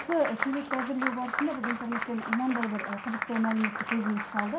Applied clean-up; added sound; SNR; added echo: none; Applause; 4 dB; reverberation time 0.3 s.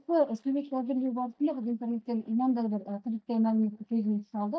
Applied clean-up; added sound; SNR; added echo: neural mask model DeepFilterNet 3.